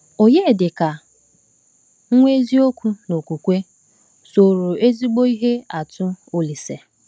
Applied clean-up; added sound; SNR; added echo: none; none; none; none.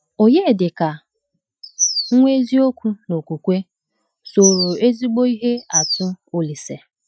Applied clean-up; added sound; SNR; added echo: classical method Wiener filter.